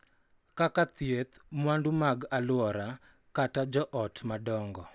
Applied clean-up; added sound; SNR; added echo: none; none; none; none.